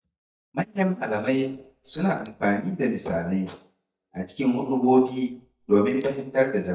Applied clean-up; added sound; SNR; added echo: neural mask model DeepFilterNet 3.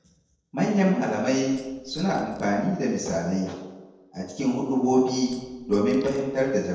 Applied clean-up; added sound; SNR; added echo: neural separator model SepFormer DNS4.